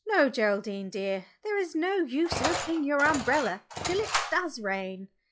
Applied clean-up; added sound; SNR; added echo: classical method log-MMSE.